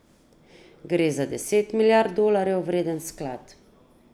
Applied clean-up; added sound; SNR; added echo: none; none; none; none.